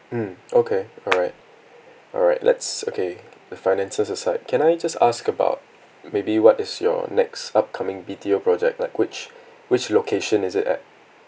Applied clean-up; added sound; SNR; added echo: none; Clapping; 4 dB; none.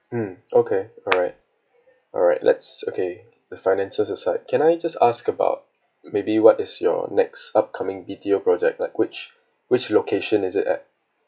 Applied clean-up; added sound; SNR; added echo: classical method log-MMSE.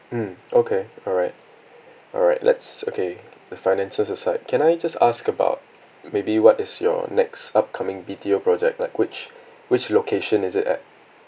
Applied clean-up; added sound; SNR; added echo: none; none; none; none.